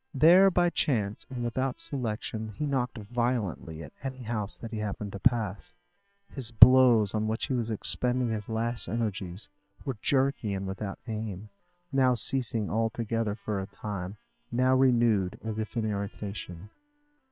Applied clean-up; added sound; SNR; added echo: neural separator model SepFormer WHAM!.